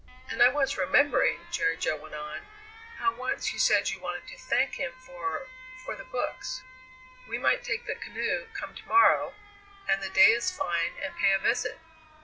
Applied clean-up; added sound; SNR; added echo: none; Alarm; 19 dB; none.